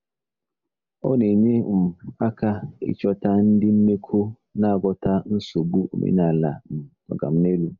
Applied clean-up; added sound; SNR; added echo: none; none; none; none.